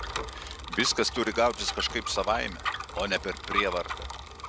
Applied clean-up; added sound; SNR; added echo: none; Bicycle; 6 dB; none.